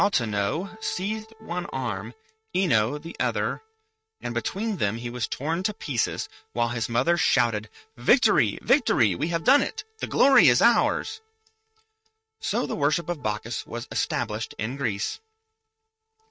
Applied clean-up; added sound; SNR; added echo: neural mask model RNNoise.